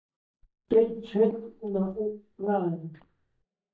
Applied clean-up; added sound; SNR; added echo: neural mask model DeepFilterNet 3.